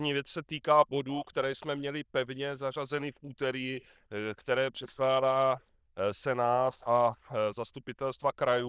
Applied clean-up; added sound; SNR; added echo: neural diffusion model UNIVERSE++.